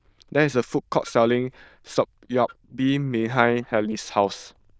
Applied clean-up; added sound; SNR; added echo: neural diffusion model UNIVERSE++.